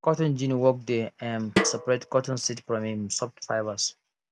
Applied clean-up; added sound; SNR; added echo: none; Snare drum; 4 dB; none.